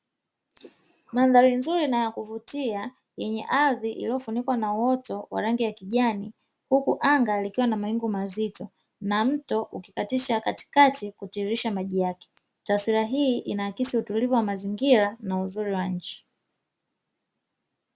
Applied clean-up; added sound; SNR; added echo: none; none; none; none.